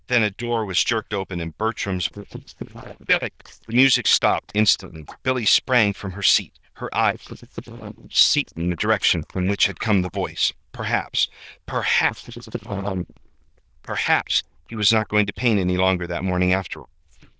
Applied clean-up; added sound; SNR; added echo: neural diffusion model UNIVERSE++.